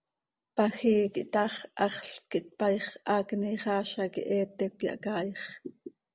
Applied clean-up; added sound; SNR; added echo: none; none; none; none.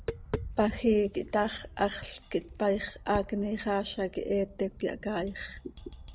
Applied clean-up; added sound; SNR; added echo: none; Tap; 12 dB; none.